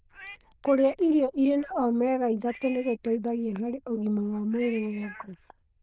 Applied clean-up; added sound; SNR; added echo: neural diffusion model UNIVERSE++.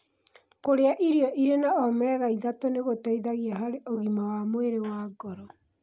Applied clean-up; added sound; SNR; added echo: none; none; none; none.